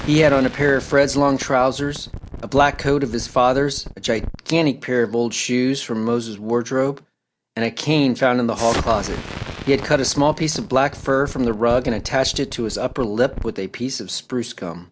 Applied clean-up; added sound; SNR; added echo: none; Explosion; 14 dB; none.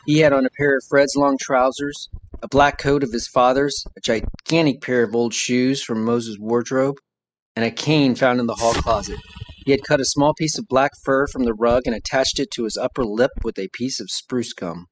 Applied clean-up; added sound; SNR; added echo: classical method spectral subtraction.